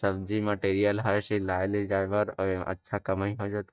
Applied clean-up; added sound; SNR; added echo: neural mask model DeepFilterNet 3.